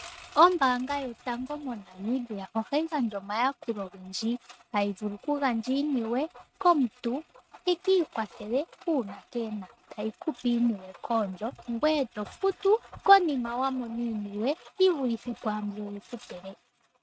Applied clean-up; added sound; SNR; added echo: neural mask model RNNoise.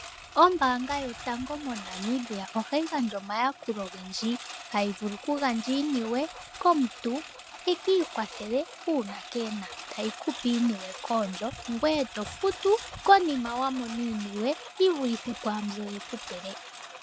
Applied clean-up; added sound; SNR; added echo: none; Engine; 14 dB; none.